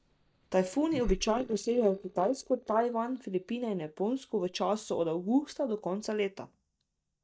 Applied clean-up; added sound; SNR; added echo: neural mask model DeepFilterNet 3.